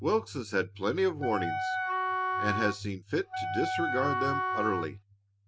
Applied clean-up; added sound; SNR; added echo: none; Wind instrument, woodwind instrument; 0 dB; none.